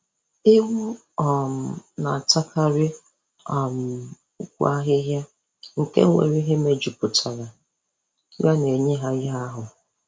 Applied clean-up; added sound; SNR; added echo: none; none; none; none.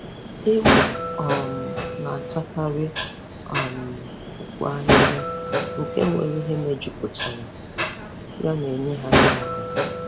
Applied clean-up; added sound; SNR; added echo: none; Dishes, pots, and pans; -3 dB; none.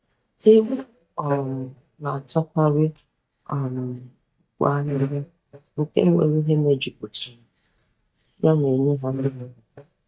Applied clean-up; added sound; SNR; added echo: neural mask model DeepFilterNet 3.